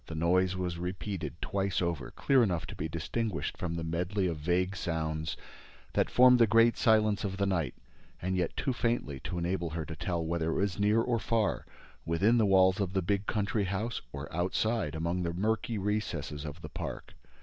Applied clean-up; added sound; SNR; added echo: none; none; none; none.